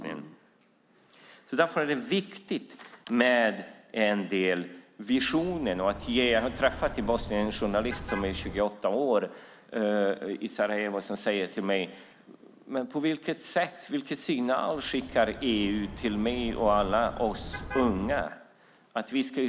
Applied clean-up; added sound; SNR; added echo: none; Car passing by; 11 dB; none.